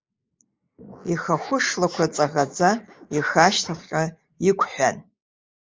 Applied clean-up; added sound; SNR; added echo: neural mask model Resemble Enhance denoiser.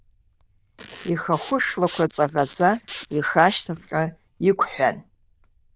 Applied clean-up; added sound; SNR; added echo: neural diffusion model UNIVERSE++.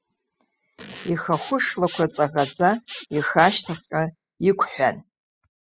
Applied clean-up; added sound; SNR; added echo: classical method spectral subtraction.